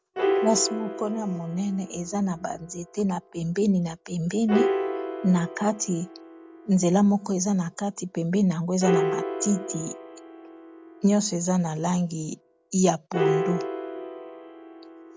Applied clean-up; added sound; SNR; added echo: none; Piano; 6 dB; none.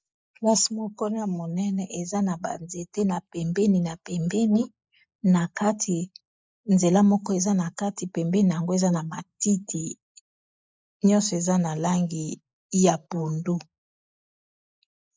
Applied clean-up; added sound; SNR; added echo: neural mask model Resemble Enhance denoiser.